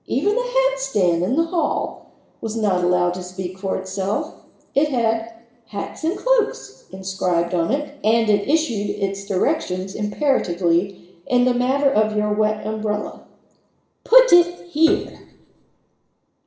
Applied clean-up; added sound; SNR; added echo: none; Piano; 16 dB; reverberation time 0.8 s.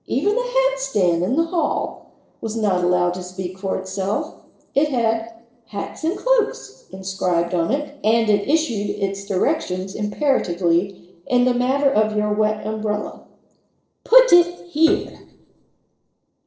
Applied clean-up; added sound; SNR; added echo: neural separator model SepFormer DNS4.